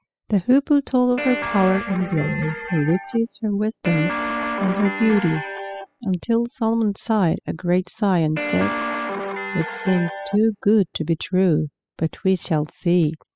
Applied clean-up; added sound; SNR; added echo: classical method spectral subtraction.